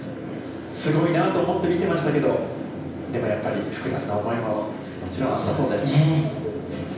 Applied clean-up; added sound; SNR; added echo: none; Bowed string instrument; 19 dB; reverberation time 0.9 s.